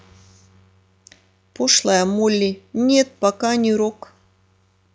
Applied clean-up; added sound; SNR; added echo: none; none; none; none.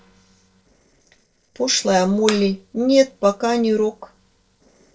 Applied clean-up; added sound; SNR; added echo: neural separator model SepFormer DNS4.